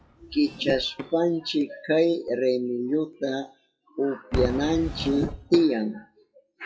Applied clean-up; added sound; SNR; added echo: classical method WPE with log-MMSE.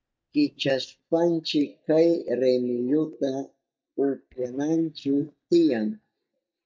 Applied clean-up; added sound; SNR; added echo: neural mask model DeepFilterNet 3.